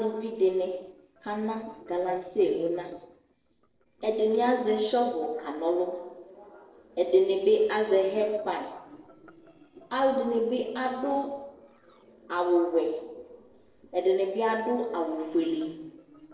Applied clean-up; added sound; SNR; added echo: neural separator model SepFormer DNS4.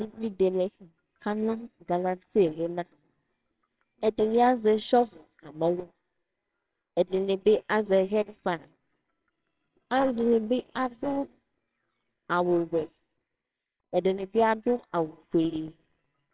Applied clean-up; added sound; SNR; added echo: neural separator model SepFormer WHAMR!.